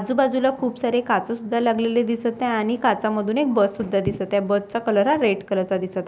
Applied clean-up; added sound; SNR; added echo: none; none; none; none.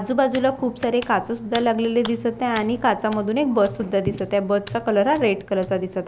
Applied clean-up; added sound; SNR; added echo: none; Hands; 18 dB; none.